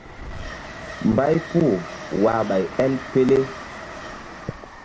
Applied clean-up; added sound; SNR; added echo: none; Train; 12 dB; none.